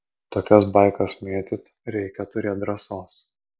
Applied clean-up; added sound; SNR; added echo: none; none; none; none.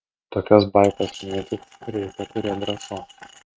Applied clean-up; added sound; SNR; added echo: neural mask model RNNoise.